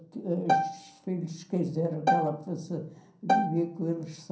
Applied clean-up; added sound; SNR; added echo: none; Bowed string instrument; -2 dB; reverberation time 0.6 s.